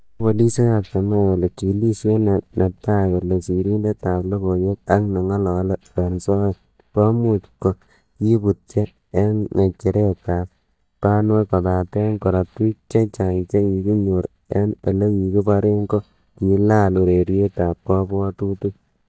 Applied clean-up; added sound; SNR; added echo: neural mask model DeepFilterNet 3.